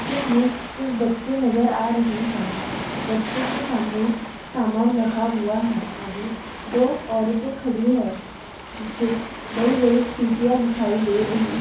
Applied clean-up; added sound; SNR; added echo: none; Waves, surf; 9 dB; reverberation time 0.6 s.